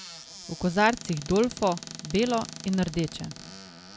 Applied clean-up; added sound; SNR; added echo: none; Squeak / Cupboard open or close; 14 dB; none.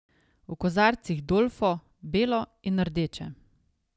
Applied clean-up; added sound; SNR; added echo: none; none; none; none.